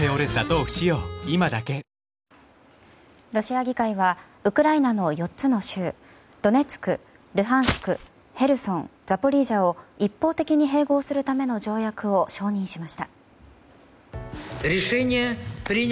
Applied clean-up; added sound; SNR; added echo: none; Walk, footsteps; 3 dB; none.